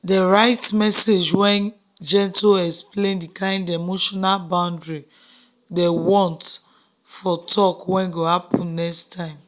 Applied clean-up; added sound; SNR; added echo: none; none; none; none.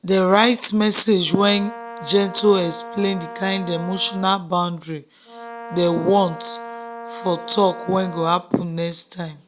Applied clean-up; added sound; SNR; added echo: none; Brass instrument; 14 dB; none.